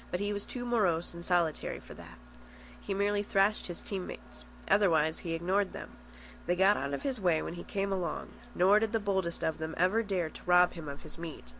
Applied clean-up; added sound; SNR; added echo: none; none; none; none.